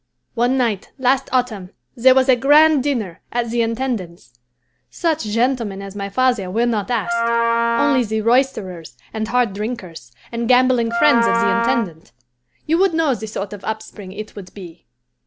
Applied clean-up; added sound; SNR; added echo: none; Wind instrument, woodwind instrument; 1 dB; none.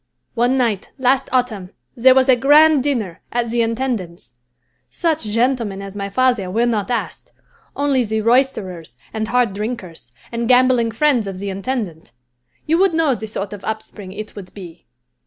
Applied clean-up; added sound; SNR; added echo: none; none; none; none.